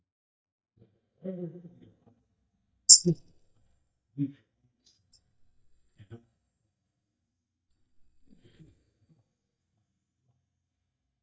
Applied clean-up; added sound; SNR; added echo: neural mask model DeepFilterNet 3.